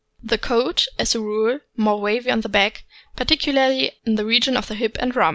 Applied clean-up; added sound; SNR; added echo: none; none; none; none.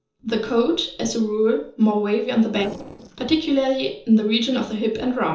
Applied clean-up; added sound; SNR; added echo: neural separator model SepFormer DNS4.